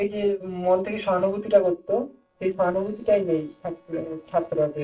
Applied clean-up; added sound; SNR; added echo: neural separator model SepFormer DNS4.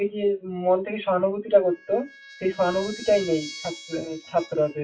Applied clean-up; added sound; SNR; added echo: classical method WPE with log-MMSE.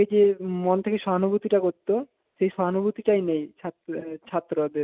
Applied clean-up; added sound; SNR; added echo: none; none; none; none.